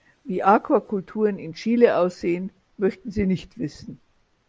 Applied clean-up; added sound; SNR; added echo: none; none; none; none.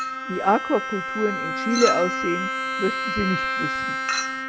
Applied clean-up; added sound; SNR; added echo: none; Chink, clink + Bowed string instrument; 1 dB; none.